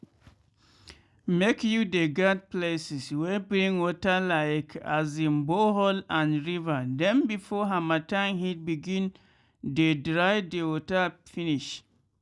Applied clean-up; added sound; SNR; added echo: none; none; none; none.